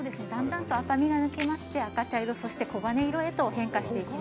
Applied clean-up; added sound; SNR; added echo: none; none; none; none.